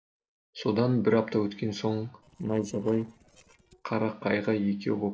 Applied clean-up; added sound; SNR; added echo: neural separator model SepFormer DNS4.